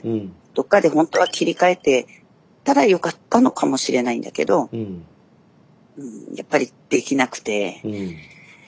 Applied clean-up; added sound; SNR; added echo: none; none; none; none.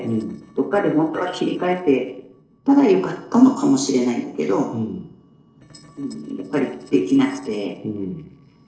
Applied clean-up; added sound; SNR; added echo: neural separator model SepFormer DNS4.